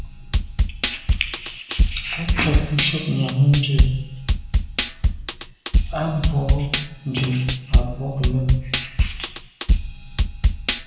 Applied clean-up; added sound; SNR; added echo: none; Drum kit; -3 dB; reverberation time 0.9 s.